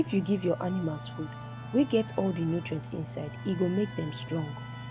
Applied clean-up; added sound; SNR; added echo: none; Engine + Musical instrument; 9 dB; none.